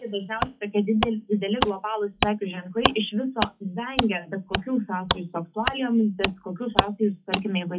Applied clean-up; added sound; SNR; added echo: classical method WPE with log-MMSE.